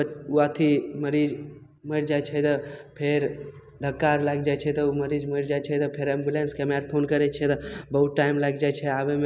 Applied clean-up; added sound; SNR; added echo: none; none; none; none.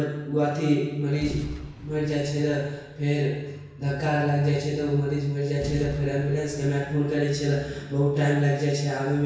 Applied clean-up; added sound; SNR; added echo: none; Boom; 17 dB; reverberation time 1.1 s.